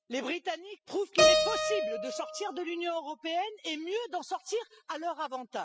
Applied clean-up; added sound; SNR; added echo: classical method spectral subtraction.